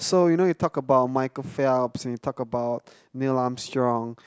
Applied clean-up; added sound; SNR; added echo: none; none; none; none.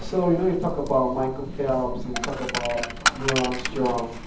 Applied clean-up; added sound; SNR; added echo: none; Coin (dropping); 5 dB; reverberation time 0.7 s.